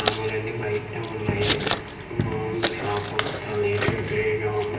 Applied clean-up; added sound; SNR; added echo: none; Scissors; 6 dB; reverberation time 1.2 s.